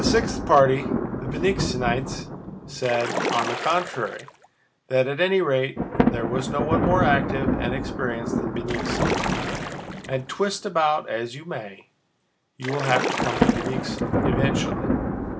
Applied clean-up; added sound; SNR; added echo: none; Thunder + Splash, splatter; 0 dB; none.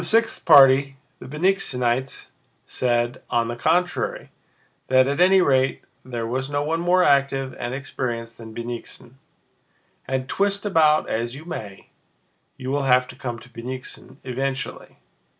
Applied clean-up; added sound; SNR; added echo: none; none; none; none.